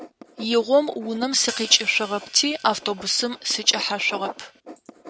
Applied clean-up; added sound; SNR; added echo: none; Hi-hat + Writing; 16 dB; none.